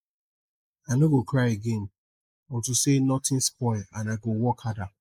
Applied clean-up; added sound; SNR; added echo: neural mask model Resemble Enhance denoiser.